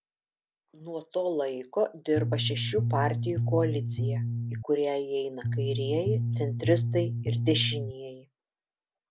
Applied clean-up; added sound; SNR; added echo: none; Bass guitar; -2 dB; none.